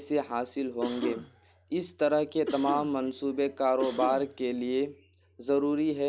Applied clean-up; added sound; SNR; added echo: none; Cough; 10 dB; none.